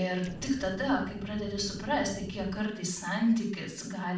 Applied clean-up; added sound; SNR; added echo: none; Explosion; 12 dB; reverberation time 0.5 s.